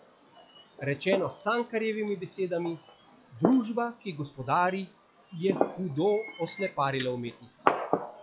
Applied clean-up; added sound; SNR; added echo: classical method log-MMSE.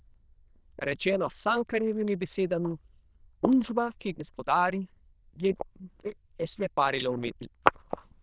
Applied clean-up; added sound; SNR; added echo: neural diffusion model UNIVERSE++.